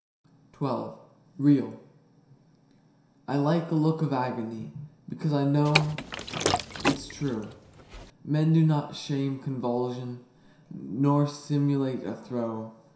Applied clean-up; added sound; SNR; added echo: none; Liquid; 3 dB; reverberation time 0.7 s.